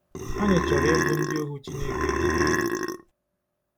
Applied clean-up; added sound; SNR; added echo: none; Burping, eructation; -5 dB; none.